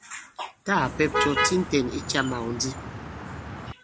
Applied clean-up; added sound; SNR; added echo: none; Motor vehicle (road); 3 dB; none.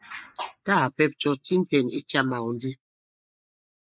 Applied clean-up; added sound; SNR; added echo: neural mask model Resemble Enhance denoiser.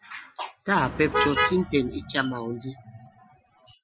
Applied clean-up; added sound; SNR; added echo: classical method Wiener filter.